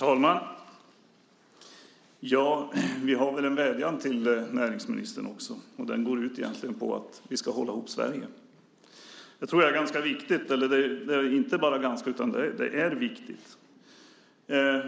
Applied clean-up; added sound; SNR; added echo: none; none; none; none.